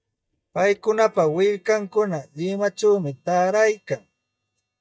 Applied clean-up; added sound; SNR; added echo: neural mask model DeepFilterNet 3.